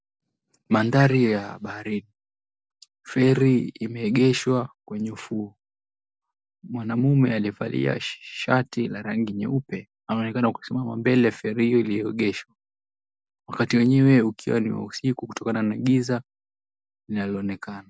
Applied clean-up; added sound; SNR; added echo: none; none; none; none.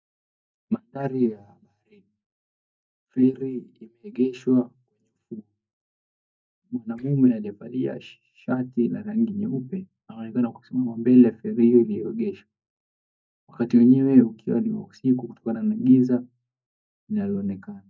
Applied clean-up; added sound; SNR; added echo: neural mask model DeepFilterNet 3.